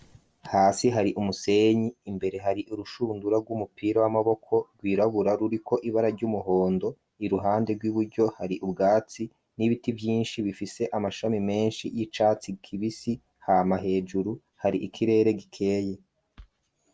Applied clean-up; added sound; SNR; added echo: none; none; none; none.